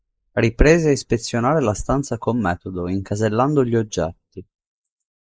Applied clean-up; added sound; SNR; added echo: neural mask model Resemble Enhance denoiser.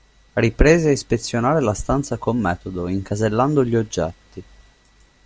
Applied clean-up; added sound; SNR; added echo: none; none; none; none.